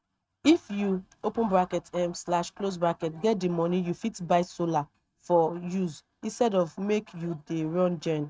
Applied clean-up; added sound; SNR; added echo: neural mask model RNNoise.